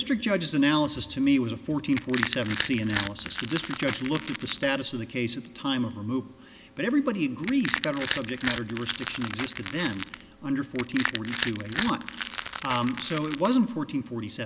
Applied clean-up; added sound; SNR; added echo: none; Crushing; 3 dB; none.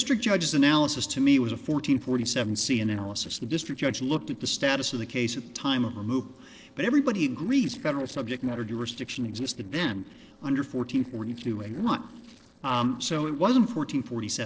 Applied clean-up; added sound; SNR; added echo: neural separator model SepFormer DNS4.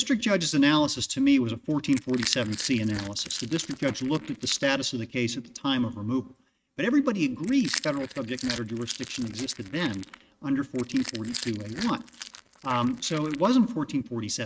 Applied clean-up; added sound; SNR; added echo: neural mask model RNNoise.